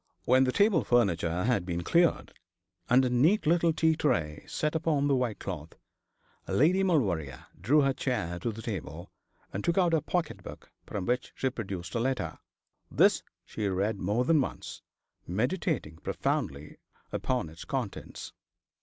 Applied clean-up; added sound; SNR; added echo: none; none; none; none.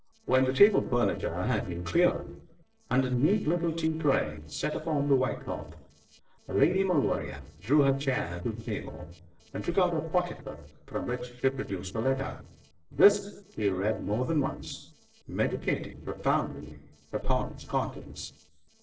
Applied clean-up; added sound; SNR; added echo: neural separator model SepFormer DNS4.